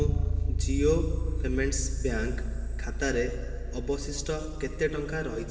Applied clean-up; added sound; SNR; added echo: none; Bass guitar; -2 dB; reverberation time 2.9 s.